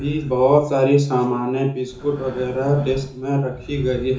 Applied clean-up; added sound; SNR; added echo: none; Breathing; 18 dB; reverberation time 0.7 s.